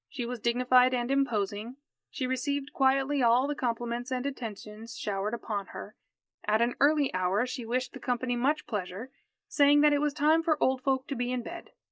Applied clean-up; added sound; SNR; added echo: neural mask model Resemble Enhance denoiser.